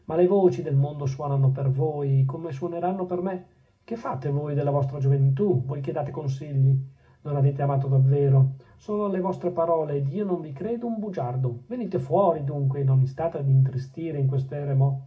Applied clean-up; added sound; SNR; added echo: none; none; none; reverberation time 0.4 s.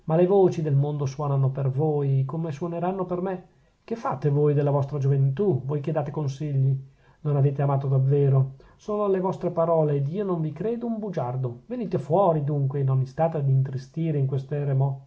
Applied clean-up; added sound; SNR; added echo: none; none; none; none.